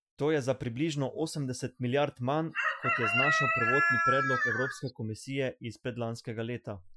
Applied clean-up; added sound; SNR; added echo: classical method Wiener filter.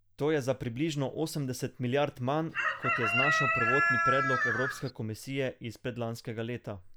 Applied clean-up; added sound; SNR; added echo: none; Chicken, rooster; -5 dB; none.